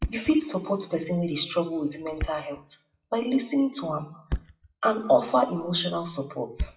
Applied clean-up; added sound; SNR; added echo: classical method WPE with log-MMSE.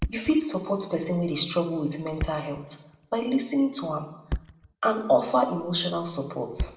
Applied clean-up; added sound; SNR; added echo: none; Thump, thud; 11 dB; reverberation time 0.7 s.